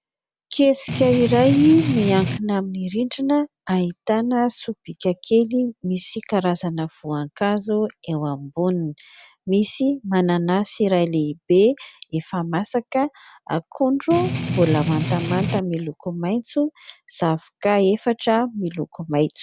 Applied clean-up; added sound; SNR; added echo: none; Strum; 3 dB; none.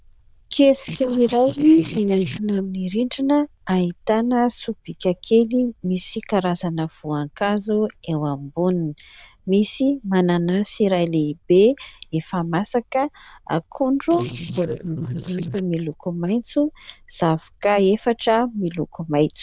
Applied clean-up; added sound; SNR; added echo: neural diffusion model UNIVERSE++.